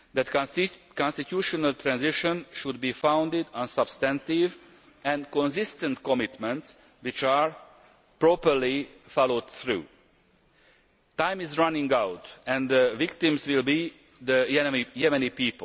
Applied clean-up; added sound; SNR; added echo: none; none; none; none.